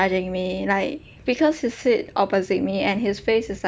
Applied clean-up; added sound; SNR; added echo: none; none; none; none.